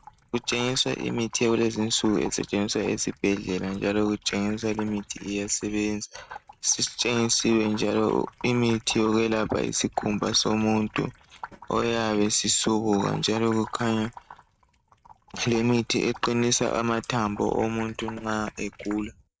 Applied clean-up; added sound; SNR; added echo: neural mask model RNNoise.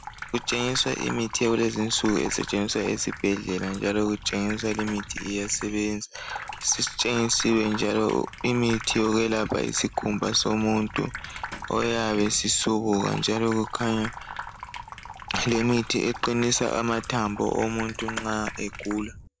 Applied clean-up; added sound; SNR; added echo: none; Sink (filling or washing) / Water tap, faucet; 12 dB; none.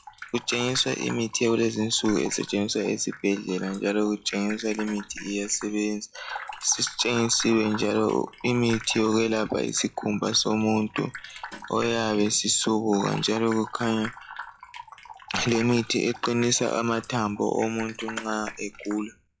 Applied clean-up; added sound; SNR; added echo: classical method log-MMSE.